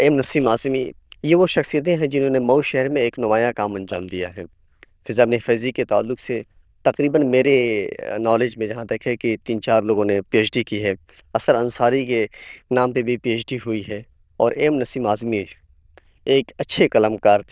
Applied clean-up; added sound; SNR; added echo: neural diffusion model UNIVERSE++.